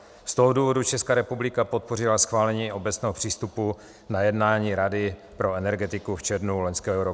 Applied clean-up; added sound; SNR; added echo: none; none; none; none.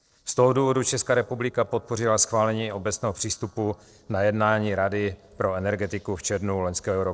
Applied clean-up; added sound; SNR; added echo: neural separator model SepFormer DNS4.